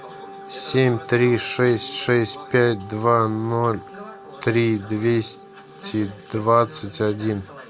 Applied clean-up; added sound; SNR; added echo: none; Wind instrument, woodwind instrument; 19 dB; none.